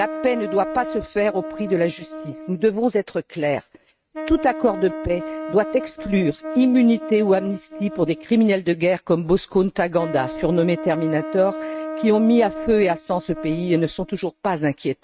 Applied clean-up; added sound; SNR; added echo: neural mask model RNNoise.